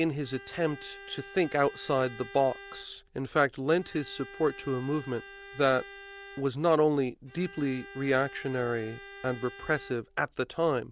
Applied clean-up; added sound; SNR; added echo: none; Bowed string instrument; 18 dB; none.